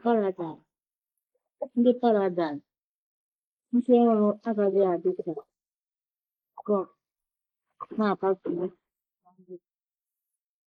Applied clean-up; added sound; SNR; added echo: neural mask model Resemble Enhance denoiser.